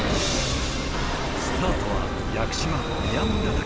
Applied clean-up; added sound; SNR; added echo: none; Vehicle; -2 dB; none.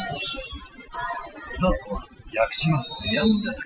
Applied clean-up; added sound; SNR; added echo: classical method Wiener filter.